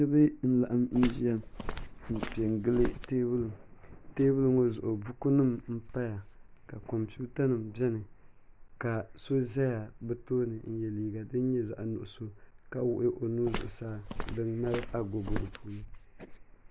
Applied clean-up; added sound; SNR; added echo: none; Walk, footsteps; 6 dB; none.